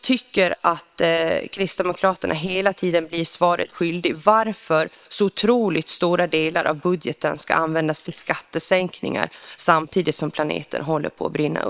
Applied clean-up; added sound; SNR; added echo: neural separator model SepFormer WHAM!.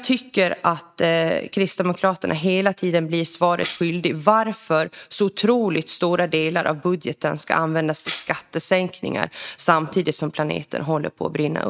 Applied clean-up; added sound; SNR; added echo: neural mask model RNNoise.